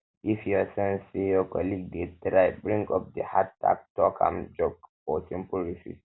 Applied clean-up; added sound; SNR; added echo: none; none; none; none.